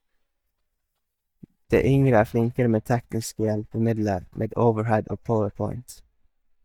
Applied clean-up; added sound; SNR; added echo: neural mask model DeepFilterNet 3.